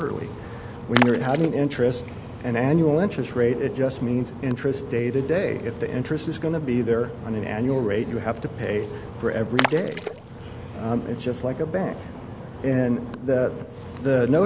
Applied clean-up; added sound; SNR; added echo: none; Splash, splatter; 10 dB; none.